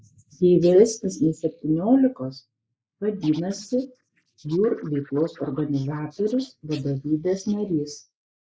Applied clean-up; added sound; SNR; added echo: neural mask model Resemble Enhance denoiser.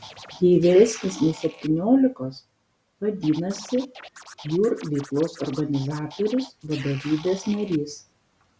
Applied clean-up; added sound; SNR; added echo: none; Scratching (performance technique); 20 dB; none.